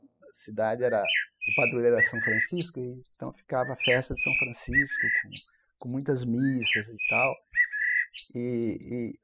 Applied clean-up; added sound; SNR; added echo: classical method spectral subtraction.